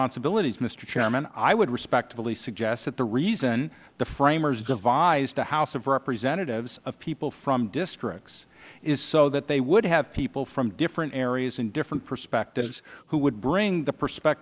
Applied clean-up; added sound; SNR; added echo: neural mask model Resemble Enhance denoiser.